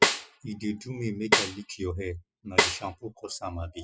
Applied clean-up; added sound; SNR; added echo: classical method spectral subtraction.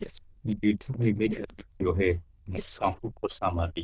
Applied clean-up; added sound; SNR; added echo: neural diffusion model UNIVERSE++.